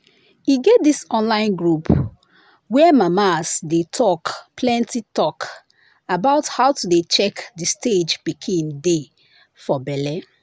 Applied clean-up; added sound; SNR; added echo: none; none; none; none.